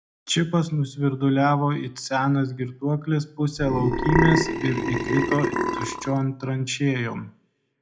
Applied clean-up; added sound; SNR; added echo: none; Burping, eructation; 0 dB; reverberation time 0.3 s.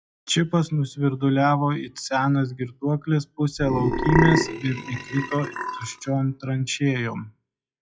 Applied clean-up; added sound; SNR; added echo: classical method WPE with log-MMSE.